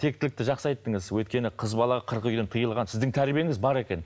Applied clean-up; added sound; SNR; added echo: none; none; none; none.